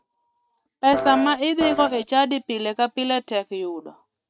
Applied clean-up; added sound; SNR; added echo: neural mask model RNNoise.